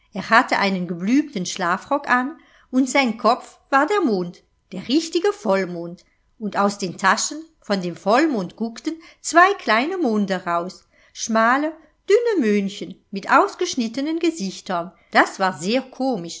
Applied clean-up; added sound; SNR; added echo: none; none; none; none.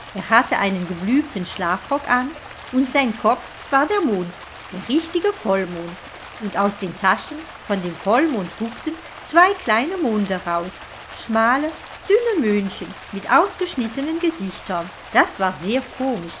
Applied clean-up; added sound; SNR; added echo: none; Stream; 16 dB; none.